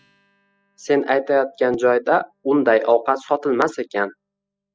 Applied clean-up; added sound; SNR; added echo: classical method spectral subtraction.